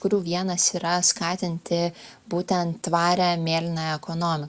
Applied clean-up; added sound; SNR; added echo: none; none; none; none.